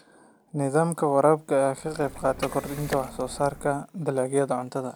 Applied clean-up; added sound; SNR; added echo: none; Liquid; 14 dB; none.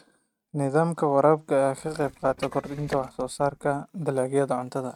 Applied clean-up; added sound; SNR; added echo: neural mask model RNNoise.